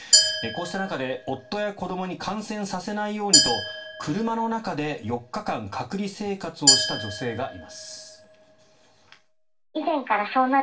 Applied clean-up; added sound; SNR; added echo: none; Glass; -2 dB; reverberation time 0.2 s.